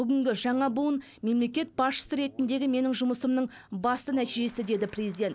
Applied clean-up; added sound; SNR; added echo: none; none; none; none.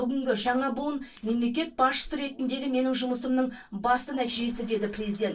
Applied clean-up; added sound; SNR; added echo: neural separator model SepFormer DNS4.